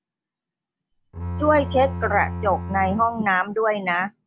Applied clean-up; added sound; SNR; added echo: none; Bowed string instrument; 7 dB; none.